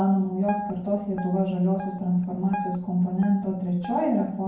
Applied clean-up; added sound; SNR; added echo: none; Guitar; 12 dB; reverberation time 0.9 s.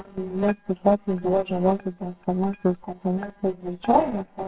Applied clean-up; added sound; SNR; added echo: neural separator model SepFormer WHAMR!.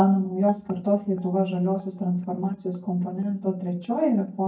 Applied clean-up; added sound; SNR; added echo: neural mask model DeepFilterNet 3.